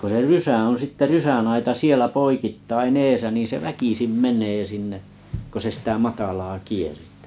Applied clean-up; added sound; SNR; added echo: none; none; none; none.